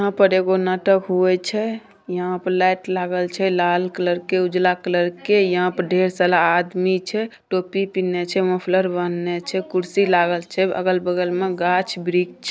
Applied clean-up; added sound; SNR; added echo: none; none; none; none.